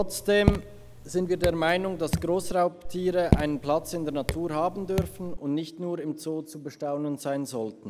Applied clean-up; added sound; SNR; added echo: none; Raindrop / Drip; 2 dB; none.